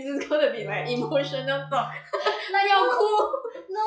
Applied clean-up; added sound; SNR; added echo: classical method log-MMSE.